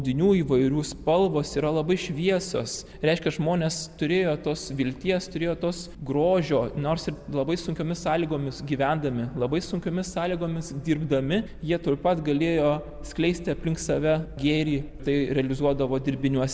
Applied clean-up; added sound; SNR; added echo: none; none; none; none.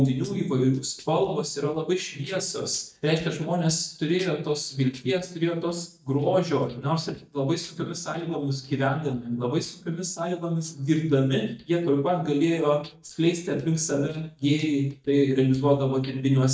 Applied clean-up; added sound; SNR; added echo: neural mask model DeepFilterNet 3.